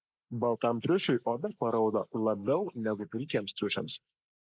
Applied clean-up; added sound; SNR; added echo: neural mask model Resemble Enhance denoiser.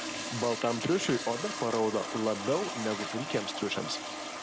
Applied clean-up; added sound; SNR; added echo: none; Toilet flush; 6 dB; none.